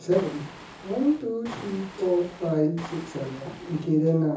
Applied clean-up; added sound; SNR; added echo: none; Waves, surf; 16 dB; reverberation time 0.6 s.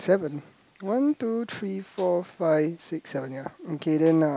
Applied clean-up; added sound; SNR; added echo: none; none; none; none.